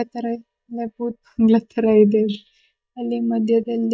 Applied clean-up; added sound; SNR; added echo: neural mask model DeepFilterNet 3.